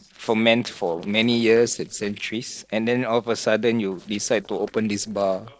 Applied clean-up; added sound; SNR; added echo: neural separator model SepFormer DNS4.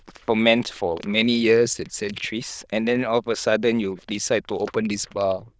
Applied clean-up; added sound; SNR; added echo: neural diffusion model UNIVERSE++.